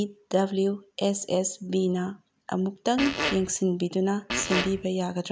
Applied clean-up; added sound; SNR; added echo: none; Fart; 3 dB; none.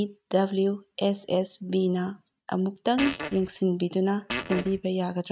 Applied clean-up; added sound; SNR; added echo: neural mask model RNNoise.